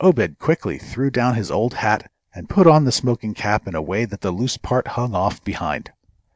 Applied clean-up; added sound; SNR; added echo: none; none; none; none.